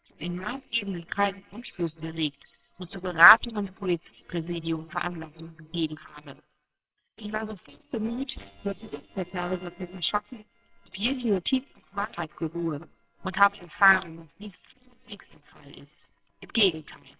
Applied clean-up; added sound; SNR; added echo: neural separator model SepFormer WHAMR!.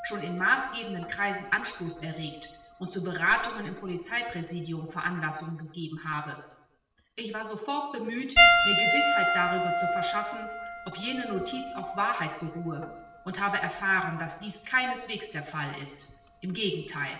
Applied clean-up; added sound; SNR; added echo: none; Piano; -1 dB; reverberation time 0.8 s.